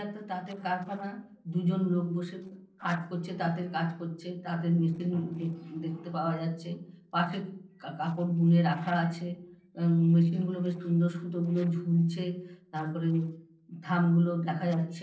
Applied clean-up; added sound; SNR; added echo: neural separator model SepFormer DNS4.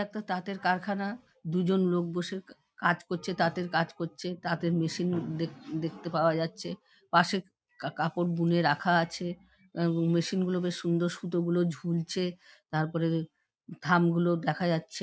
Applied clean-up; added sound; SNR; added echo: none; none; none; none.